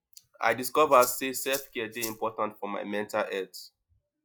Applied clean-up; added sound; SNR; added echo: classical method log-MMSE.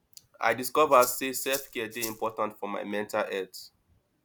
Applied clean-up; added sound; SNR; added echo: none; Rattle (instrument); 11 dB; none.